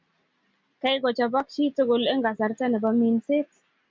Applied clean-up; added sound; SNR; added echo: none; none; none; none.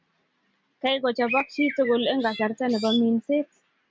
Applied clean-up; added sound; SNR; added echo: none; Bird; 9 dB; none.